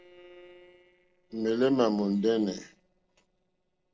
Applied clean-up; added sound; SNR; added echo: neural separator model SepFormer DNS4.